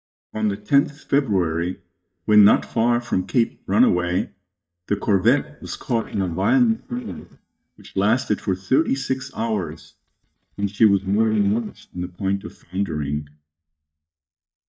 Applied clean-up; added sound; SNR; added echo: neural mask model DeepFilterNet 3.